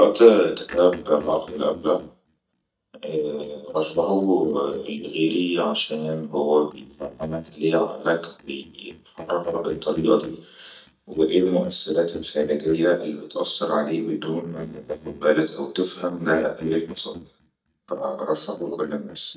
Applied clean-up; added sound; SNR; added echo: neural mask model DeepFilterNet 3.